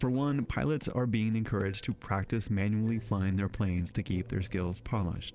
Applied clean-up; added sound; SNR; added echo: neural separator model SepFormer DNS4.